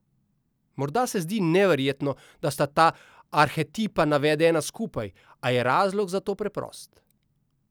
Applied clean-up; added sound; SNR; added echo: none; none; none; none.